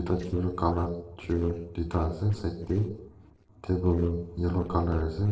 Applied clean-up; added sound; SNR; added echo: neural separator model SepFormer DNS4.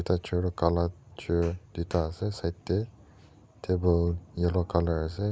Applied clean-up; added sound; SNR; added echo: none; none; none; none.